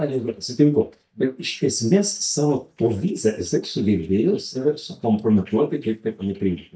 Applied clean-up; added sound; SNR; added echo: neural mask model DeepFilterNet 3.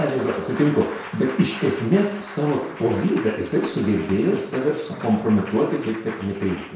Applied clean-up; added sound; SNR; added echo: none; Applause; 15 dB; reverberation time 0.7 s.